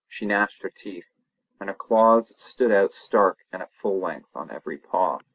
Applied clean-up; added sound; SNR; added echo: none; none; none; none.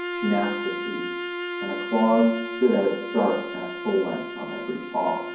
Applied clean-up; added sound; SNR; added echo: none; Bowed string instrument; 7 dB; reverberation time 0.9 s.